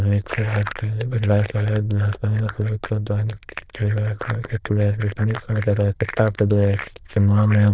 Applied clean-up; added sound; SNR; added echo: neural diffusion model UNIVERSE++.